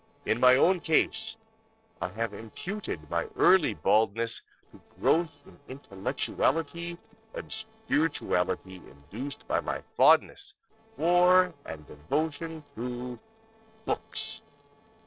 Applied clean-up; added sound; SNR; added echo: neural separator model SepFormer DNS4.